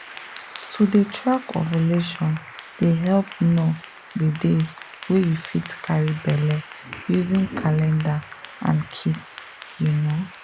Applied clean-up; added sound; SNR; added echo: none; Applause / Clapping; 17 dB; none.